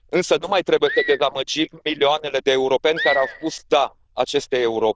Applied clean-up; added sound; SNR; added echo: neural diffusion model UNIVERSE++.